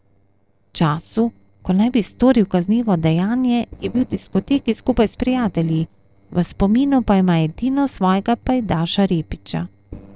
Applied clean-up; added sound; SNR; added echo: neural separator model SepFormer DNS4.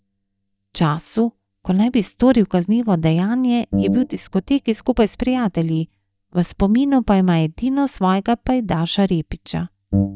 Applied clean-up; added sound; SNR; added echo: neural mask model DeepFilterNet 3.